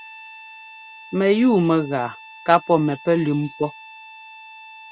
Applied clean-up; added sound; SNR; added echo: none; Harmonica; 19 dB; none.